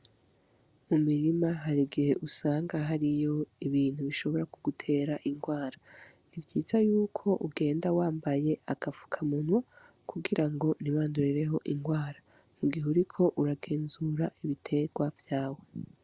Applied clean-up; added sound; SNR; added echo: none; none; none; none.